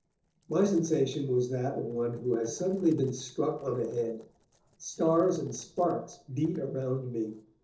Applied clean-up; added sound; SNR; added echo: neural separator model SepFormer DNS4.